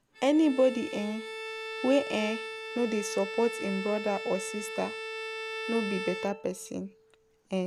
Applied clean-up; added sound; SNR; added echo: none; Bowed string instrument; 8 dB; none.